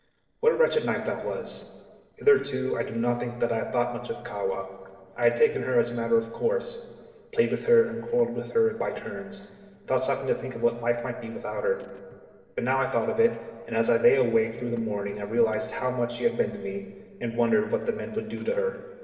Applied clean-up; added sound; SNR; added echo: neural separator model SepFormer DNS4.